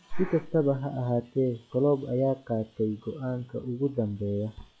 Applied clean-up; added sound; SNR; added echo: classical method log-MMSE.